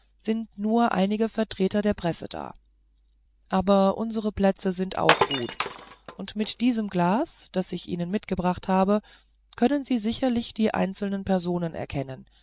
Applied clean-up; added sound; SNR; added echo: none; Glass; 3 dB; none.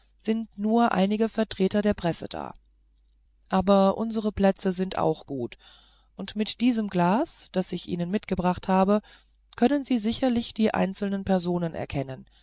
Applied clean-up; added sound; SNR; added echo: none; none; none; none.